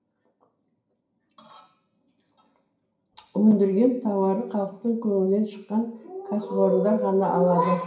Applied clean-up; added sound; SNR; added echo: none; none; none; reverberation time 0.5 s.